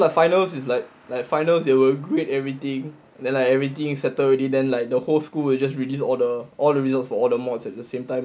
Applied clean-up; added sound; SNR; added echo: none; none; none; none.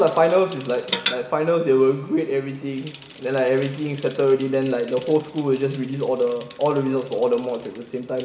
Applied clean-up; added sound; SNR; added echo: none; Bicycle; 14 dB; reverberation time 1.7 s.